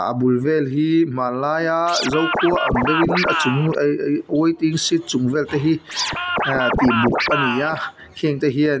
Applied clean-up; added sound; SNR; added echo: none; Scratching (performance technique); 2 dB; none.